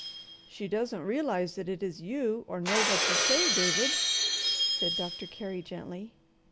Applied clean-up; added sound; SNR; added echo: none; Shatter; -2 dB; none.